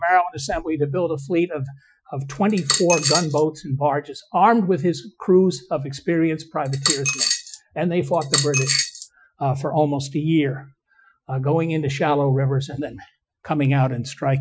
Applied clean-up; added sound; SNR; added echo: classical method Wiener filter.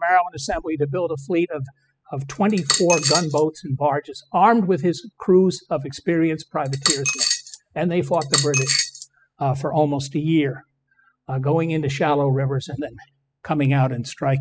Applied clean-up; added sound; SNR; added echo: classical method spectral subtraction.